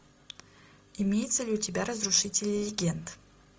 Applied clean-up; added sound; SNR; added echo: none; none; none; none.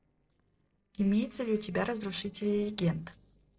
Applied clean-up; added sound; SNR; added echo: neural separator model SepFormer DNS4.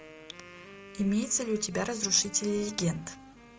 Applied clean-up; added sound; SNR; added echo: none; Wind instrument, woodwind instrument; 18 dB; none.